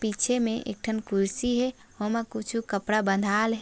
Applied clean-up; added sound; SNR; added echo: none; none; none; none.